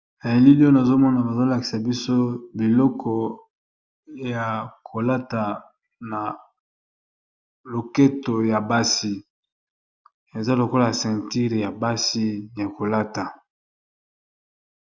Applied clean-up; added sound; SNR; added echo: none; none; none; none.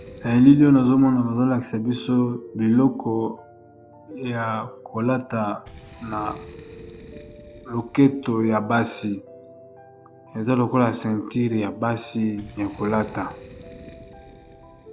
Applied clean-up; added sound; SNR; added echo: none; Boom + Piano; 20 dB; none.